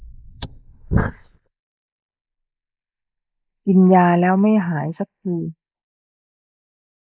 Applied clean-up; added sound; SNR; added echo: neural mask model Resemble Enhance denoiser.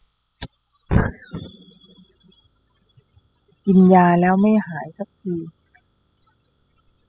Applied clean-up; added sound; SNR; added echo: classical method spectral subtraction.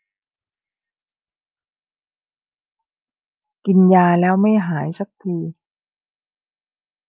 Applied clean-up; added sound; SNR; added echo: none; none; none; none.